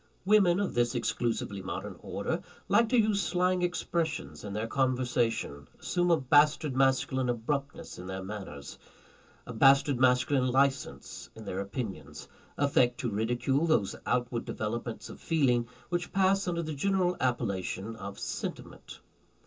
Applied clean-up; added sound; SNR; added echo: none; none; none; reverberation time 0.2 s.